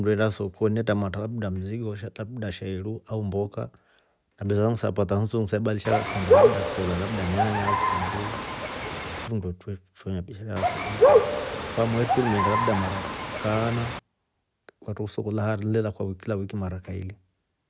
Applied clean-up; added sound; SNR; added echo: none; Bird; -4 dB; none.